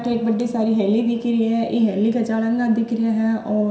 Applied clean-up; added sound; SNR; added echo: none; none; none; reverberation time 0.7 s.